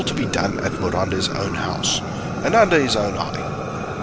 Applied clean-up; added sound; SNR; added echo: none; Fire; 4 dB; none.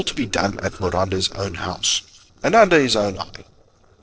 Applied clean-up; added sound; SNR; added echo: neural separator model SepFormer DNS4.